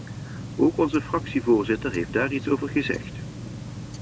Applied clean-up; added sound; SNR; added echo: none; Tick-tock; 10 dB; none.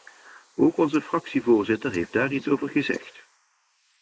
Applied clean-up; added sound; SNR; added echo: neural mask model Resemble Enhance denoiser.